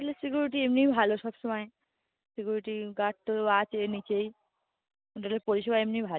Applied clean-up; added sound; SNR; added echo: none; none; none; none.